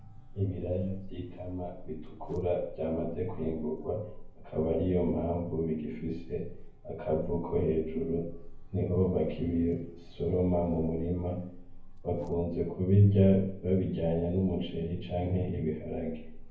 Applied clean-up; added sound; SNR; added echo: none; Buzz; 13 dB; reverberation time 0.9 s.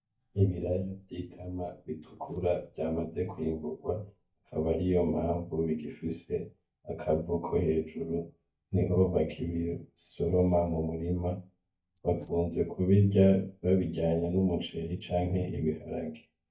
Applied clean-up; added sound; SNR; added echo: neural mask model DeepFilterNet 3.